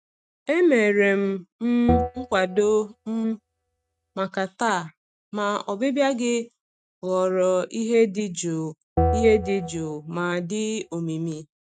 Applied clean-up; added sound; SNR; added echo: neural mask model RNNoise.